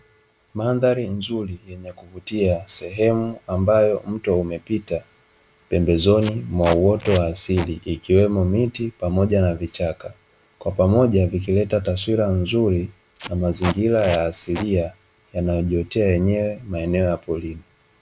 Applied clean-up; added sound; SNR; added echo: none; Packing tape, duct tape; 13 dB; none.